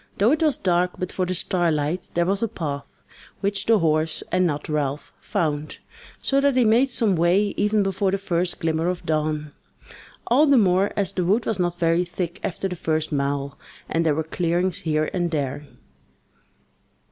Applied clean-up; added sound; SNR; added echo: none; none; none; none.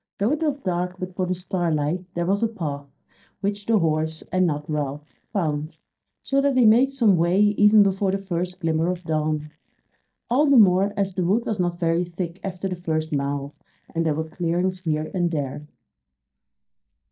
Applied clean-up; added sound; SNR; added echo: neural mask model DeepFilterNet 3.